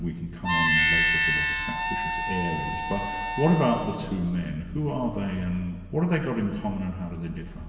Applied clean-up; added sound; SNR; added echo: none; Harmonica; -2 dB; reverberation time 2.1 s.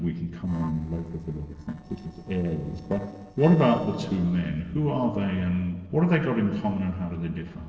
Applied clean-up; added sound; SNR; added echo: neural separator model SepFormer DNS4.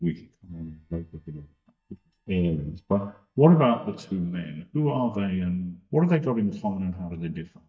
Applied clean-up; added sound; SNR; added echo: neural mask model DeepFilterNet 3.